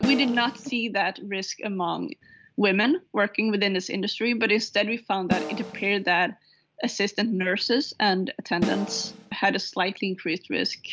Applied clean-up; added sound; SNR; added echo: none; Snare drum; 5 dB; none.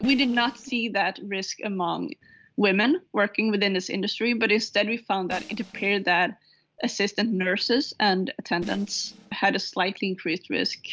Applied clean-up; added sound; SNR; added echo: neural separator model SepFormer DNS4.